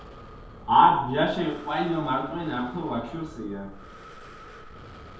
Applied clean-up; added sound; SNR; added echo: none; Breathing; 17 dB; reverberation time 0.8 s.